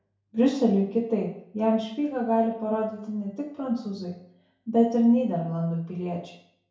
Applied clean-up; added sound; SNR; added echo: none; none; none; reverberation time 0.6 s.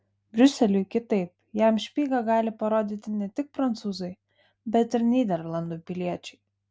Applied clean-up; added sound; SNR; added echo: none; none; none; none.